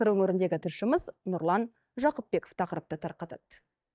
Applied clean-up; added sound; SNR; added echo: neural mask model DeepFilterNet 3.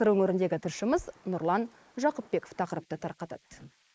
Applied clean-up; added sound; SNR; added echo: neural mask model Resemble Enhance denoiser.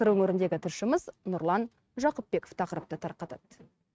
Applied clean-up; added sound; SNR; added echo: neural mask model RNNoise.